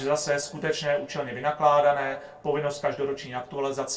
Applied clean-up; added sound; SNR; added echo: neural separator model SepFormer DNS4.